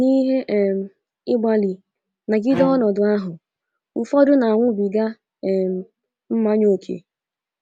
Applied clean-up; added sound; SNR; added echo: none; Bowed string instrument; 10 dB; none.